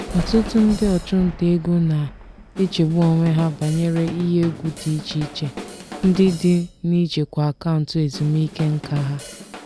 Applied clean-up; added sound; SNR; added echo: none; Drum kit + Thunder; 14 dB; none.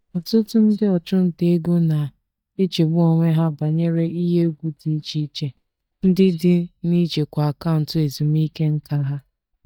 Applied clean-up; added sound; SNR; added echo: neural mask model DeepFilterNet 3.